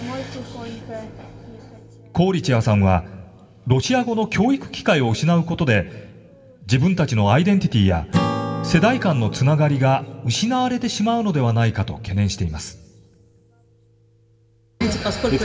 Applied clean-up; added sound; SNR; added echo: none; Acoustic guitar / Strum; 13 dB; reverberation time 0.9 s.